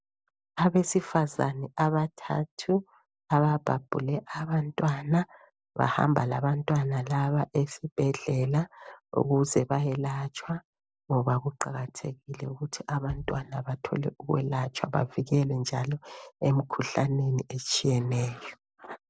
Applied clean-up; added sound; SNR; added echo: none; Bass drum; 19 dB; none.